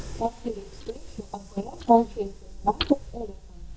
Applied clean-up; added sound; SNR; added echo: neural mask model DeepFilterNet 3.